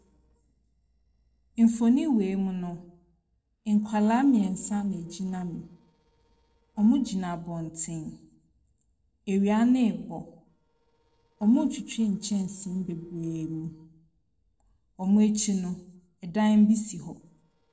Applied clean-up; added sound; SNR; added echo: neural separator model SepFormer DNS4.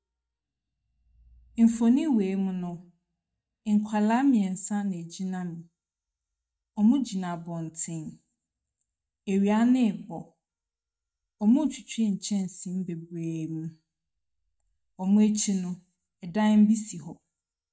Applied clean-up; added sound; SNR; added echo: neural mask model DeepFilterNet 3.